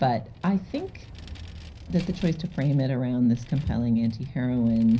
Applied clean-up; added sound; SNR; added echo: none; Vehicle; 18 dB; reverberation time 0.5 s.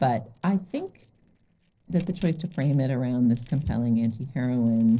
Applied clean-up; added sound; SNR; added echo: neural separator model SepFormer DNS4.